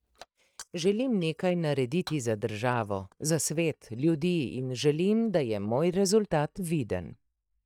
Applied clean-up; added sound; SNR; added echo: neural mask model DeepFilterNet 3.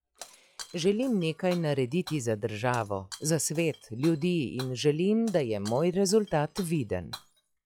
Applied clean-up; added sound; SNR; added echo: classical method log-MMSE.